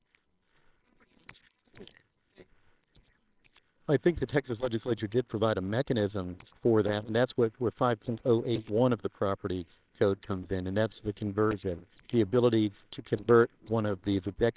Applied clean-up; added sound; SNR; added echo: neural separator model SepFormer WHAMR!.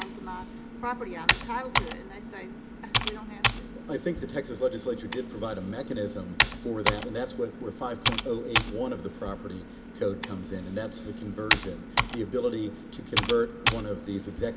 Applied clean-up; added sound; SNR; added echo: none; Computer keyboard; -1 dB; reverberation time 0.3 s.